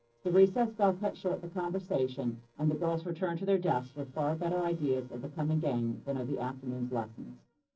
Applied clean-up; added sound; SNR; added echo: neural separator model SepFormer DNS4.